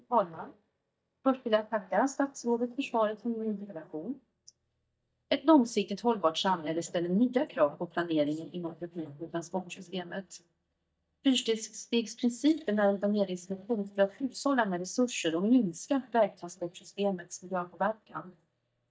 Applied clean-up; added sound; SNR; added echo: neural mask model DeepFilterNet 3.